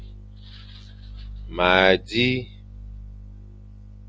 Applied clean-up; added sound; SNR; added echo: none; none; none; none.